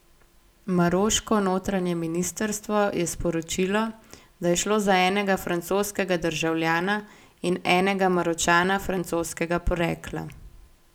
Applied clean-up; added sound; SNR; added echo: none; none; none; none.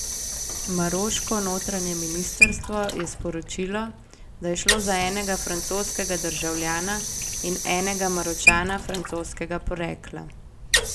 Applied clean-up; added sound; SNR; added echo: none; Sink (filling or washing) / Water; -1 dB; none.